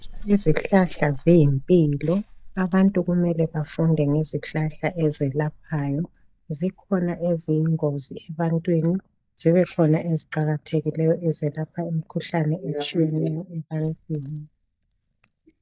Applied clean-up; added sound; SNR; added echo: neural mask model DeepFilterNet 3.